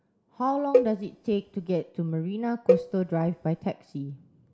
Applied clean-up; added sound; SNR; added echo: none; Cowbell; 0 dB; none.